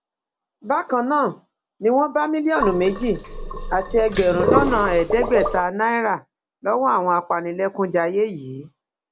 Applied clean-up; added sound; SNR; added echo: none; Sink (filling or washing); 3 dB; none.